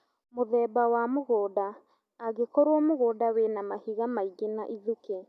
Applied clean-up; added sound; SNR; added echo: none; none; none; none.